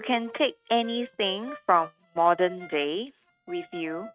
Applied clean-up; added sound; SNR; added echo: neural mask model RNNoise.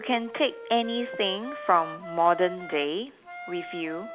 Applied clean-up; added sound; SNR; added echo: none; Wind instrument, woodwind instrument; 12 dB; none.